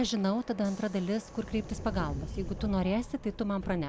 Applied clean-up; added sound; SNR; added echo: none; Subway, metro, underground; 9 dB; none.